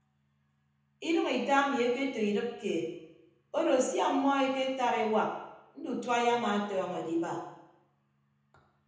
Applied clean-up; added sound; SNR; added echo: none; none; none; reverberation time 0.9 s.